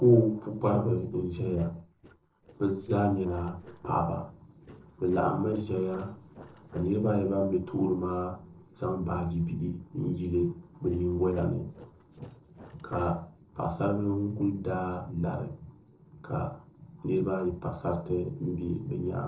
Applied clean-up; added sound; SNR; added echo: neural separator model SepFormer DNS4.